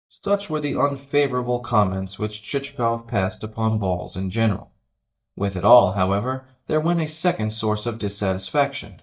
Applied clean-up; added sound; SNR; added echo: neural mask model DeepFilterNet 3.